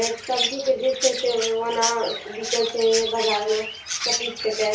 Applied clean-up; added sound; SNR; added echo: none; Chirp, tweet; 5 dB; reverberation time 0.7 s.